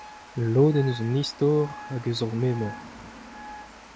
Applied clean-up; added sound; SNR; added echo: none; Wind instrument, woodwind instrument + Water; 16 dB; none.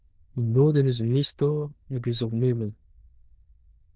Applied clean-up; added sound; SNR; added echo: neural diffusion model UNIVERSE++.